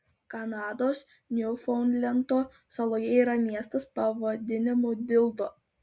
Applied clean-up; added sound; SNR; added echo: none; none; none; none.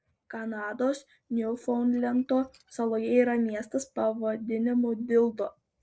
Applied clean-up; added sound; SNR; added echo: neural separator model SepFormer DNS4.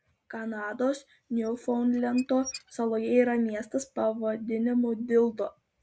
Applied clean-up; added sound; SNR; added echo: none; Squeak / Dishes, pots, and pans; 19 dB; none.